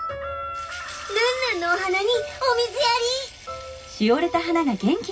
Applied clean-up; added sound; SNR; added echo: none; Chicken, rooster; 15 dB; reverberation time 0.4 s.